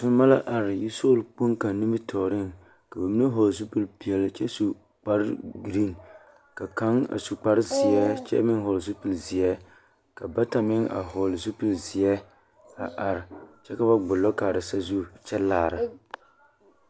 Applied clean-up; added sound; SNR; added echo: none; none; none; none.